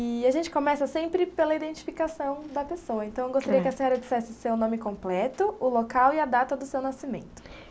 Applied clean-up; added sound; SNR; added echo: none; none; none; none.